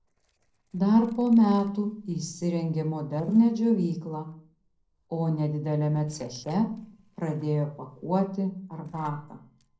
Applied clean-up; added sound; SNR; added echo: neural separator model SepFormer DNS4.